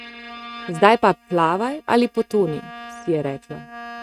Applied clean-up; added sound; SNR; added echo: neural mask model RNNoise.